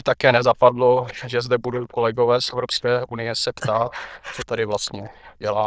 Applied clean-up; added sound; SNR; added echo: neural diffusion model UNIVERSE++.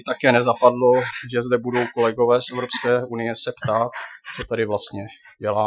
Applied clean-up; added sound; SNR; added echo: classical method Wiener filter.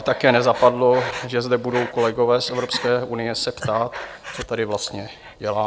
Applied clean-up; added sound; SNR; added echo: none; Breathing; 14 dB; none.